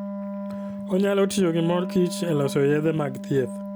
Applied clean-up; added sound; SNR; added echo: none; Wind instrument, woodwind instrument; 9 dB; none.